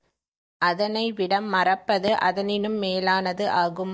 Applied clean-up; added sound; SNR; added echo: neural mask model DeepFilterNet 3.